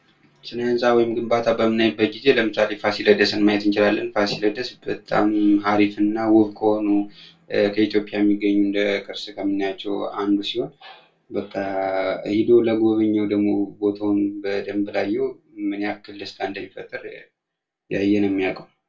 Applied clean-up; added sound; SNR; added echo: none; none; none; reverberation time 0.2 s.